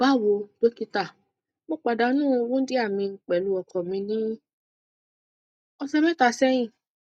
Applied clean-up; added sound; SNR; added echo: none; none; none; none.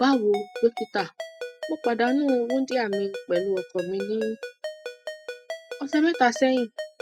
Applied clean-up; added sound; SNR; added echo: classical method spectral subtraction.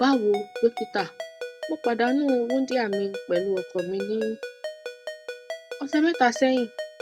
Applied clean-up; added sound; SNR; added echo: none; Ringtone; 11 dB; none.